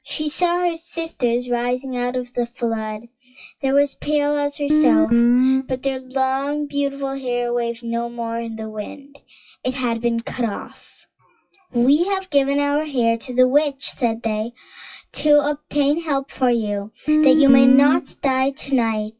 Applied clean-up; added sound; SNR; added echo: classical method WPE with log-MMSE.